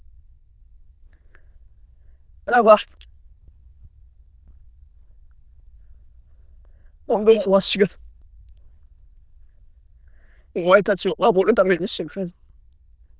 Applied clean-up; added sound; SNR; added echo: neural diffusion model UNIVERSE++.